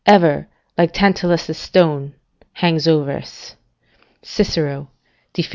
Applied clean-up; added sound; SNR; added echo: none; none; none; none.